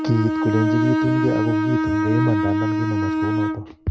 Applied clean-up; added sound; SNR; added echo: none; Bowed string instrument; -2 dB; none.